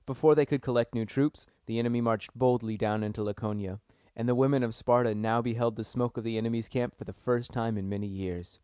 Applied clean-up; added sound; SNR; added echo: none; none; none; none.